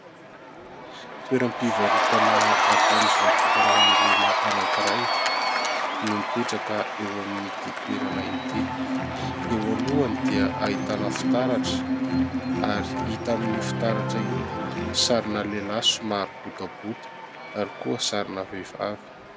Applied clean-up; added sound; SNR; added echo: none; Cheering; -4 dB; none.